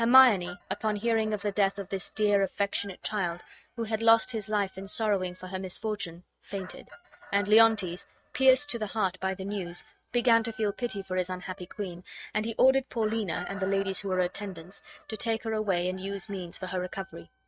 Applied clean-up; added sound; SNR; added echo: neural mask model RNNoise.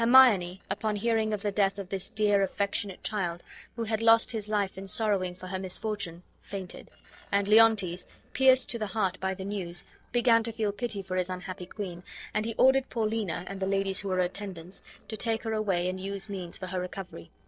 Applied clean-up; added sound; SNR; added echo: neural separator model SepFormer DNS4.